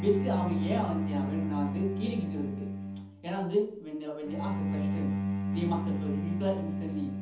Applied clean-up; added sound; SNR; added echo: none; Bowed string instrument; -2 dB; reverberation time 0.7 s.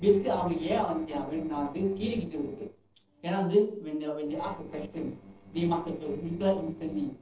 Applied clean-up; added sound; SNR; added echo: neural separator model SepFormer DNS4.